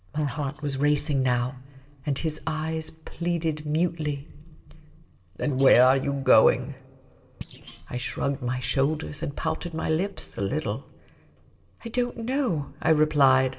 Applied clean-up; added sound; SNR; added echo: neural separator model SepFormer DNS4.